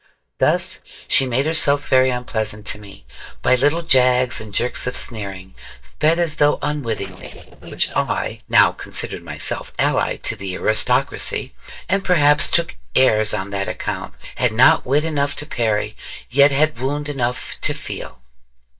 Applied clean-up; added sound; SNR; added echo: neural mask model DeepFilterNet 3.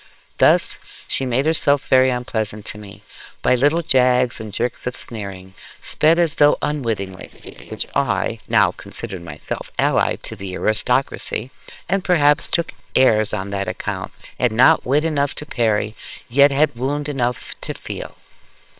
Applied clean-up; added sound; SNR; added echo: neural separator model SepFormer WHAMR!.